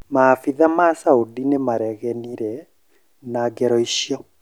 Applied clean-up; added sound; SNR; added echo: none; none; none; none.